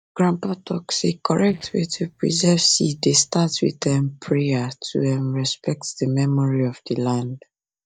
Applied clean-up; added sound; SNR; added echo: neural mask model DeepFilterNet 3.